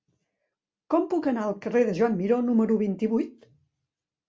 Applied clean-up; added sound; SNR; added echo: none; none; none; none.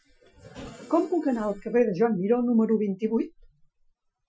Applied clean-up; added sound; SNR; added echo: classical method Wiener filter.